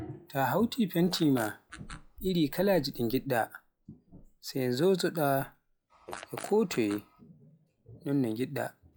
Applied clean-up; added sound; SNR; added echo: classical method log-MMSE.